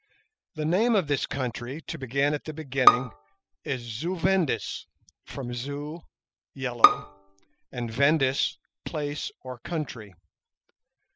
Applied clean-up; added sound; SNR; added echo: classical method spectral subtraction.